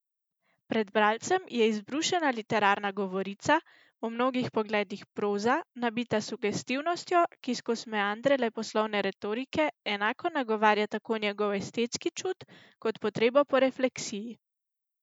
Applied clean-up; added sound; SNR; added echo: none; none; none; none.